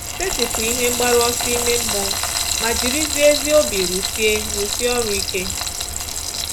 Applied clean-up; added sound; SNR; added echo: none; Frying (food); 1 dB; none.